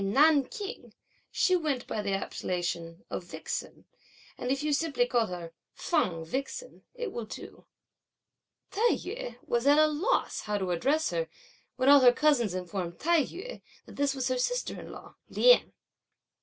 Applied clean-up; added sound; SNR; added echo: none; none; none; none.